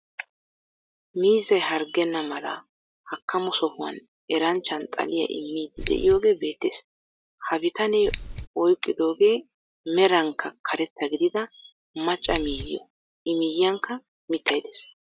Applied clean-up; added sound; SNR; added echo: none; Scissors; 4 dB; none.